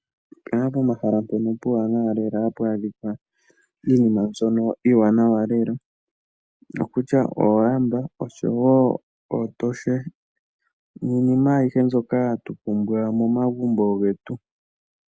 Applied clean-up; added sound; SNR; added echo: none; none; none; none.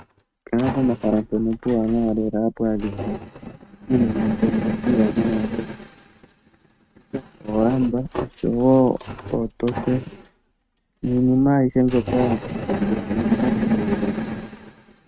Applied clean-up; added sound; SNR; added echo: neural mask model RNNoise.